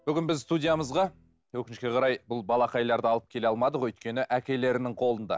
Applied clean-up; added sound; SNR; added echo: none; none; none; none.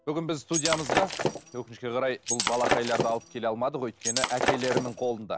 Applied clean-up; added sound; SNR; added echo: none; Shatter; 0 dB; none.